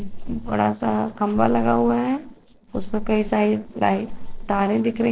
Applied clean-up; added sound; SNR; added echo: neural separator model SepFormer DNS4.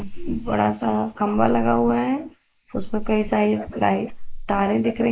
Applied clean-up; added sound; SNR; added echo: neural mask model Resemble Enhance denoiser.